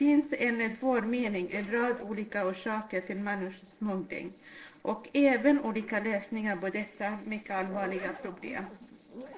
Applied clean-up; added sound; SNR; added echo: neural separator model SepFormer DNS4.